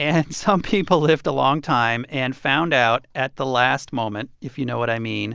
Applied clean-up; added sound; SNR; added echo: none; none; none; none.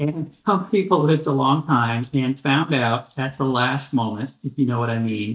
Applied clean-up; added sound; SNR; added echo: neural mask model DeepFilterNet 3.